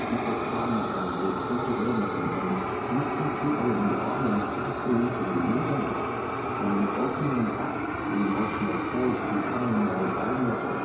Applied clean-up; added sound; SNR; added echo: none; Fire; 0 dB; reverberation time 2.4 s.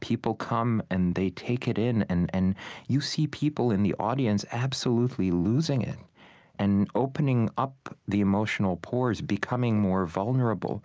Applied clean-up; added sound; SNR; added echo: none; none; none; none.